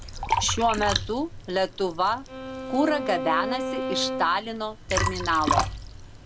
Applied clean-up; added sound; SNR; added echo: none; Liquid + Bowed string instrument; 3 dB; none.